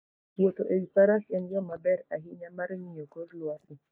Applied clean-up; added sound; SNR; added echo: neural mask model DeepFilterNet 3.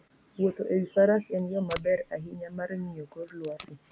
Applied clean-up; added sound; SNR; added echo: none; Packing tape, duct tape; 19 dB; none.